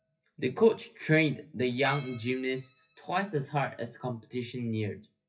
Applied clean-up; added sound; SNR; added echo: classical method WPE with log-MMSE.